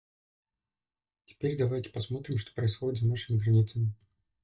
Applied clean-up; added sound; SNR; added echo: neural mask model DeepFilterNet 3.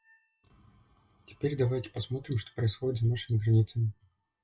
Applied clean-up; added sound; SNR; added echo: classical method WPE with log-MMSE.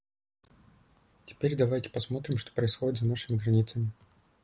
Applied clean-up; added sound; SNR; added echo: none; none; none; none.